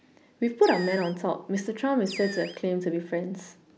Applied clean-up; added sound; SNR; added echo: none; Animal; 15 dB; none.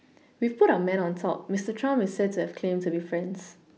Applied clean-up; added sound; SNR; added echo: none; none; none; none.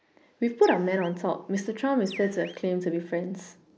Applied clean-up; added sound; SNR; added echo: neural mask model Resemble Enhance denoiser.